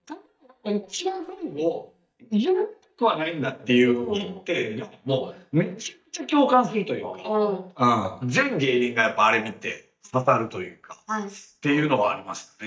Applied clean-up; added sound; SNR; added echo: neural mask model DeepFilterNet 3.